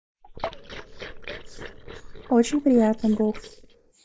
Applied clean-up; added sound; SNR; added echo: neural mask model Resemble Enhance denoiser.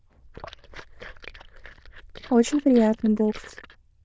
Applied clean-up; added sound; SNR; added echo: neural diffusion model UNIVERSE++.